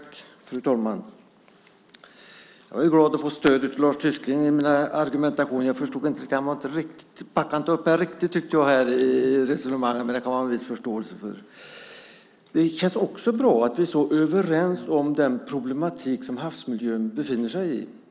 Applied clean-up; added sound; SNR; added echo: none; none; none; none.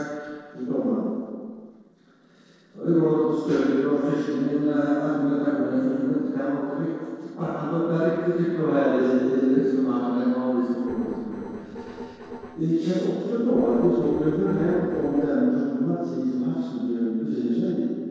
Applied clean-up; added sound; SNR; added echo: neural separator model SepFormer DNS4.